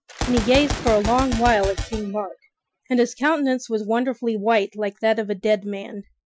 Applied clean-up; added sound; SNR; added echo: classical method Wiener filter.